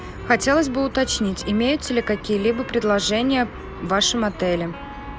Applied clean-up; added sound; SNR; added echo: none; Wind instrument, woodwind instrument; 18 dB; none.